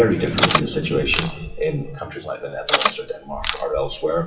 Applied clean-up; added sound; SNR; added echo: classical method WPE with log-MMSE.